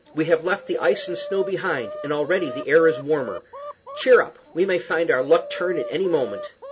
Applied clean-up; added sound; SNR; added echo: none; Chicken, rooster; 14 dB; none.